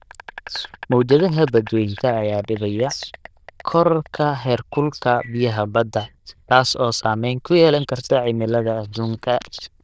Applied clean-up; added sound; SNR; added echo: neural diffusion model UNIVERSE++.